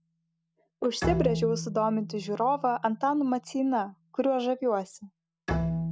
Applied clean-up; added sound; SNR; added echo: none; Bowed string instrument; 7 dB; none.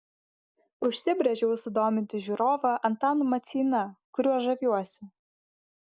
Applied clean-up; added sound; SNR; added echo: none; none; none; none.